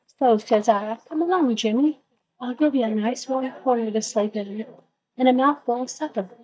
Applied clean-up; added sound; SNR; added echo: neural mask model DeepFilterNet 3.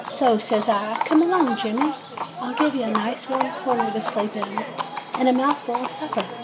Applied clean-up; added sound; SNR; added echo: none; Livestock, farm animals, working animals; 5 dB; none.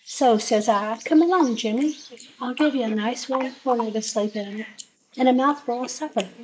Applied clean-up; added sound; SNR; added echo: neural mask model Resemble Enhance denoiser.